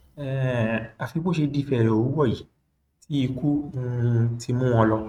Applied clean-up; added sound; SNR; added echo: neural mask model RNNoise.